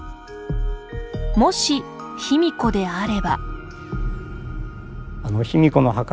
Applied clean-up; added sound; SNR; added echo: none; none; none; none.